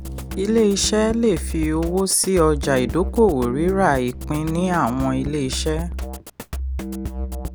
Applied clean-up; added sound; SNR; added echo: none; Drum kit; 7 dB; none.